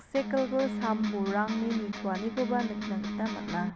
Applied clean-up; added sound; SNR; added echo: none; Electric guitar; 3 dB; none.